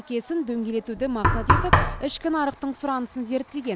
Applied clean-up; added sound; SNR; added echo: none; Knock; -3 dB; none.